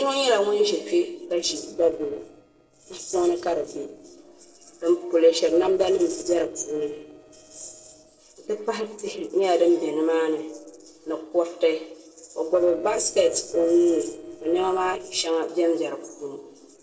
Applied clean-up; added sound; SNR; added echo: neural separator model SepFormer DNS4.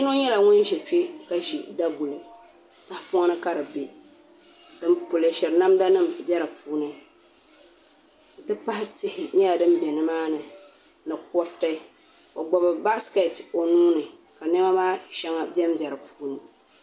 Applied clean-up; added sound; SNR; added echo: none; none; none; none.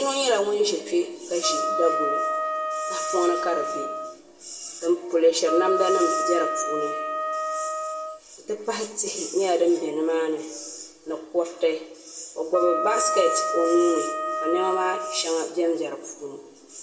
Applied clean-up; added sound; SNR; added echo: none; Wind instrument, woodwind instrument; 2 dB; reverberation time 1.3 s.